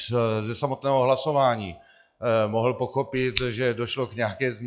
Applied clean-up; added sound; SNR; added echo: classical method log-MMSE.